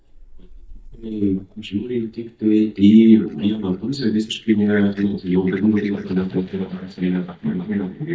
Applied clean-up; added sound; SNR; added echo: neural mask model DeepFilterNet 3.